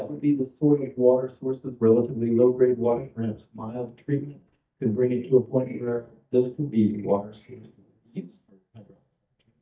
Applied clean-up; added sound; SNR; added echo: neural mask model DeepFilterNet 3.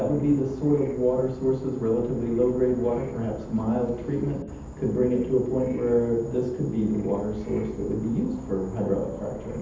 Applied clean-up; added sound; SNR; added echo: none; Insect / Frog; 16 dB; reverberation time 0.8 s.